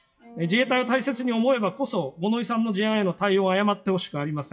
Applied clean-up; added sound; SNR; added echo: classical method WPE with log-MMSE.